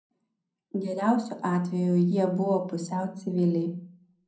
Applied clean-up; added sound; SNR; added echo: none; none; none; reverberation time 0.6 s.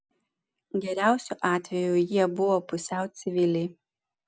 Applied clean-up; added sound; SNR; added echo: none; none; none; none.